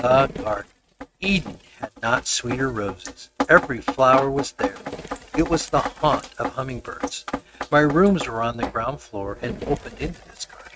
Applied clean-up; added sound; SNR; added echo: neural mask model RNNoise.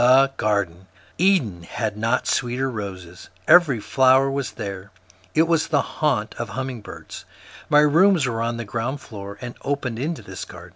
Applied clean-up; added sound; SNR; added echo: none; none; none; none.